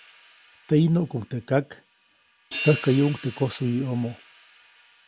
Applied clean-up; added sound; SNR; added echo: none; Hi-hat; 15 dB; none.